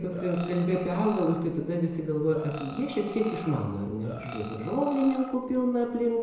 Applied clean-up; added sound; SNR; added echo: none; Burping, eructation; 14 dB; reverberation time 1.0 s.